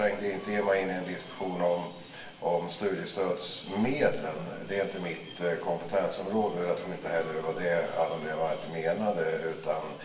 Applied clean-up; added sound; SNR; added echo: none; Subway, metro, underground; 15 dB; reverberation time 0.9 s.